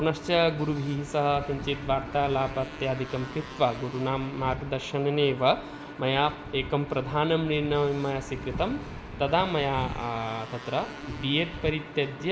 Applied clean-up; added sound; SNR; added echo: none; Bowed string instrument + Motorcycle; 16 dB; none.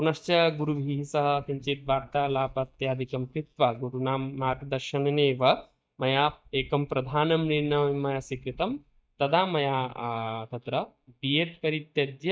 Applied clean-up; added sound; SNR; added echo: neural mask model DeepFilterNet 3.